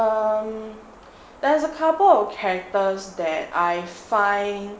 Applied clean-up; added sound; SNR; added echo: none; none; none; none.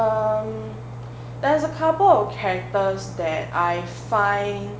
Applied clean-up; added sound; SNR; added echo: none; Engine; 12 dB; none.